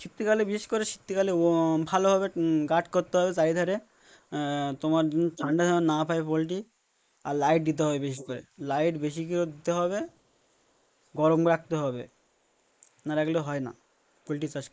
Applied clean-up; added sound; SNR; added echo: neural mask model Resemble Enhance denoiser.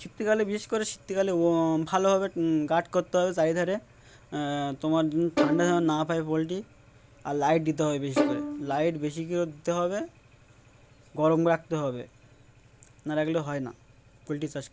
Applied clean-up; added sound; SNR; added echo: none; Bowed string instrument; 5 dB; none.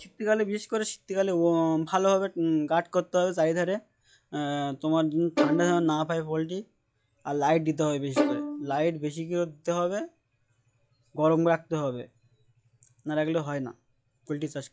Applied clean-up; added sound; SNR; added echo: classical method log-MMSE.